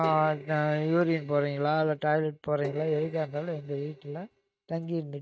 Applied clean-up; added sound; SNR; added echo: neural mask model RNNoise.